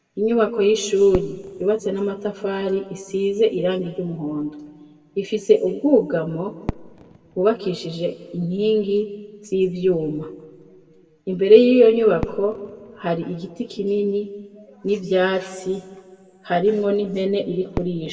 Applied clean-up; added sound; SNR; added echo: none; Fireworks; 19 dB; reverberation time 1.3 s.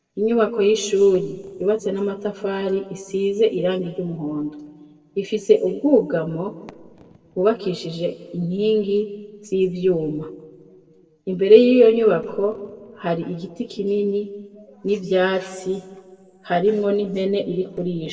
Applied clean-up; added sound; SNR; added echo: neural separator model SepFormer DNS4.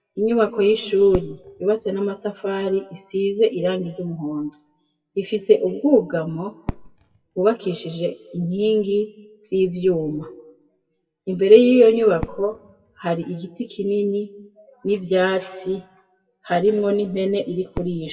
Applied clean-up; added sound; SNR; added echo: classical method WPE with log-MMSE.